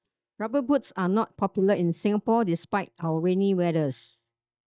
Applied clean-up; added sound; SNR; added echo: neural mask model DeepFilterNet 3.